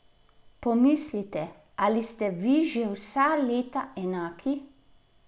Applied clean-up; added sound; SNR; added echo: none; none; none; none.